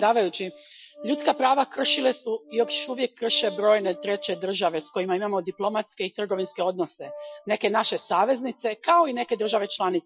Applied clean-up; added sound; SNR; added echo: classical method Wiener filter.